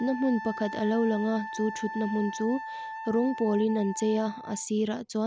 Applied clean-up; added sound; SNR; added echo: none; Wind instrument, woodwind instrument; 11 dB; none.